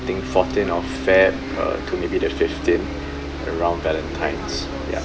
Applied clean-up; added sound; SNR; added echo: none; Bus; 6 dB; none.